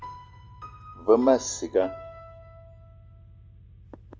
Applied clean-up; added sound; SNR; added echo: none; Piano + Engine starting / Car; 16 dB; none.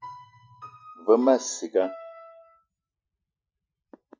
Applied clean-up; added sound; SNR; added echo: classical method Wiener filter.